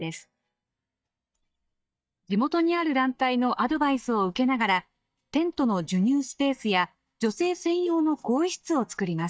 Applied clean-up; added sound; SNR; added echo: neural mask model DeepFilterNet 3.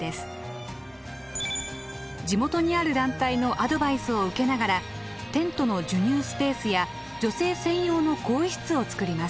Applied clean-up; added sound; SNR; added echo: none; none; none; none.